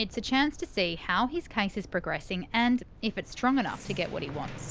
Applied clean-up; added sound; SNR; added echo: none; none; none; none.